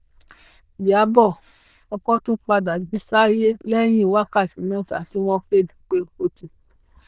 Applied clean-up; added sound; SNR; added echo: neural diffusion model UNIVERSE++.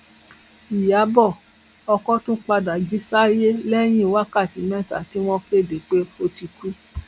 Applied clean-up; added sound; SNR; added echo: none; none; none; none.